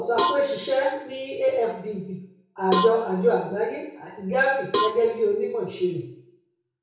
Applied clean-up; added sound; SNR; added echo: none; Cowbell; 6 dB; reverberation time 0.6 s.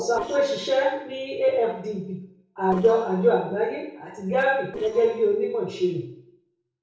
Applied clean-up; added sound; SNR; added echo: neural separator model SepFormer DNS4.